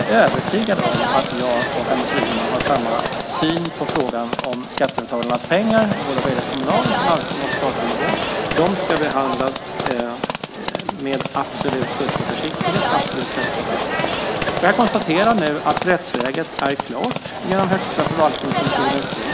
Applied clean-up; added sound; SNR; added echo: none; Livestock, farm animals, working animals; 1 dB; none.